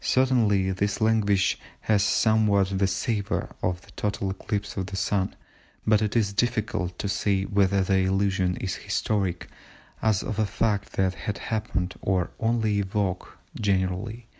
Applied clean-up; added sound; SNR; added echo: none; none; none; none.